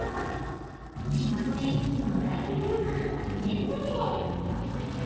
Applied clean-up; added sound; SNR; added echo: neural separator model SepFormer DNS4.